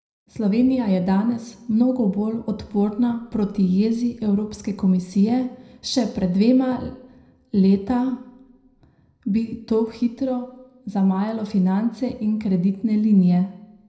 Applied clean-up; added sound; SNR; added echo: none; none; none; reverberation time 0.5 s.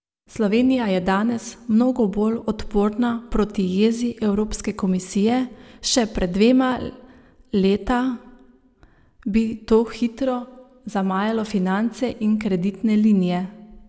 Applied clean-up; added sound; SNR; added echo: none; none; none; none.